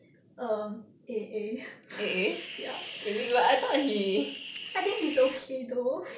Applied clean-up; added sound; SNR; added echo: none; Hiss; 10 dB; none.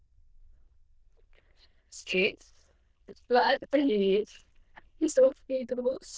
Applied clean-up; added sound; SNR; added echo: neural diffusion model UNIVERSE++.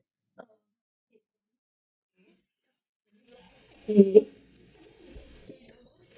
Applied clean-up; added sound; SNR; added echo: neural mask model DeepFilterNet 3.